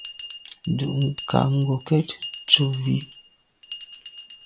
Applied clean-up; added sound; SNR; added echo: none; Bell; 8 dB; none.